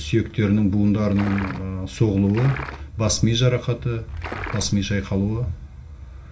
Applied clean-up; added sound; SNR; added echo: none; Liquid; 12 dB; reverberation time 0.2 s.